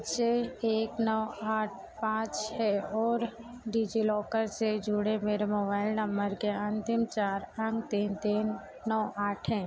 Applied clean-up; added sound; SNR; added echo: none; none; none; none.